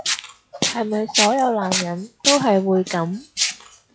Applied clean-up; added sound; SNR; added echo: classical method log-MMSE.